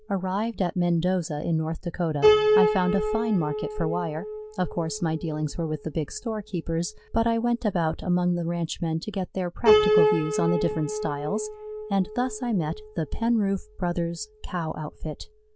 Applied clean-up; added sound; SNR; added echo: none; Piano; 2 dB; none.